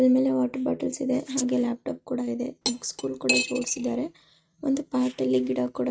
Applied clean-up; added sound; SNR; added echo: neural mask model RNNoise.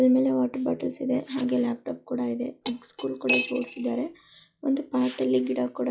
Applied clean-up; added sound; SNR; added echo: classical method log-MMSE.